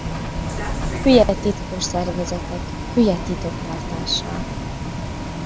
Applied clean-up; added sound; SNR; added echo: none; Bus; 4 dB; none.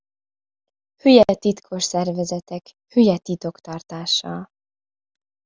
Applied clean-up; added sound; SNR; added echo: none; none; none; none.